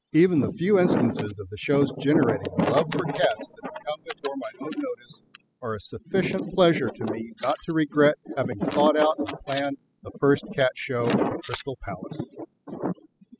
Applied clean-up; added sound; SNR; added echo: classical method spectral subtraction.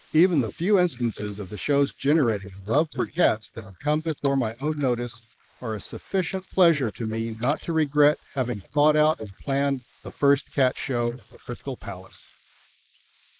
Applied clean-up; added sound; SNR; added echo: neural mask model Resemble Enhance denoiser.